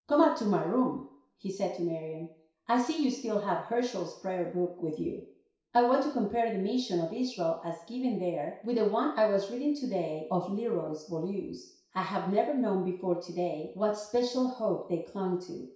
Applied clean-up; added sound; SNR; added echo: none; none; none; reverberation time 0.6 s.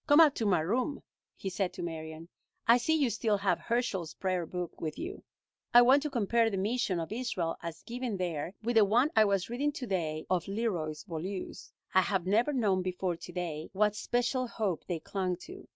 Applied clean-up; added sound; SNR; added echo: none; none; none; none.